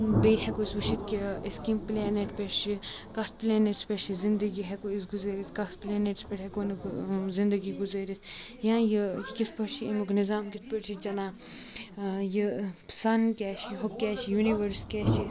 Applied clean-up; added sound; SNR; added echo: none; Thunder; 9 dB; none.